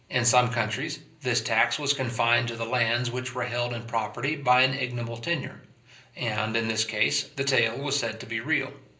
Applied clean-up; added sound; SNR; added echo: none; none; none; reverberation time 0.5 s.